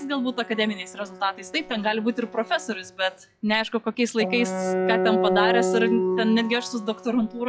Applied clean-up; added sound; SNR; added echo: classical method log-MMSE.